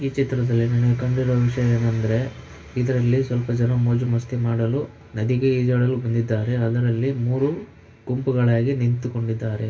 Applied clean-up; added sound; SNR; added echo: none; none; none; reverberation time 0.2 s.